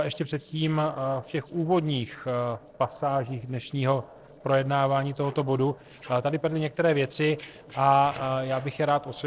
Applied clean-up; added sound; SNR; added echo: neural separator model SepFormer DNS4.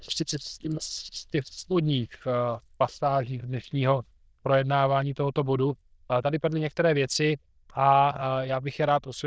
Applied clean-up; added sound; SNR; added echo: neural diffusion model UNIVERSE++.